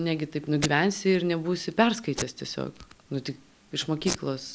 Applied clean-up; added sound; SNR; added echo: none; Packing tape, duct tape; 13 dB; none.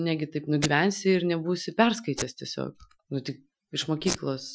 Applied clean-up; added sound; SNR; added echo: classical method Wiener filter.